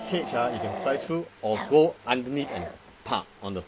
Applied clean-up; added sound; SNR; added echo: none; Growling; 11 dB; none.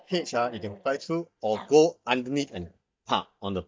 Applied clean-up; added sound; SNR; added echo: neural mask model DeepFilterNet 3.